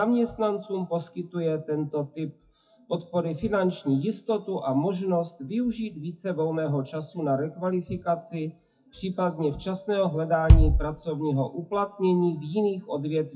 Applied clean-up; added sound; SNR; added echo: classical method WPE with log-MMSE.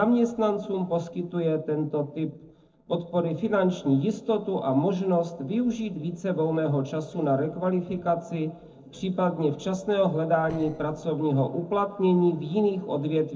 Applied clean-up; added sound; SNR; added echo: neural separator model SepFormer DNS4.